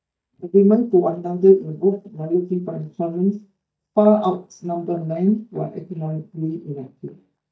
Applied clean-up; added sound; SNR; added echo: neural mask model DeepFilterNet 3.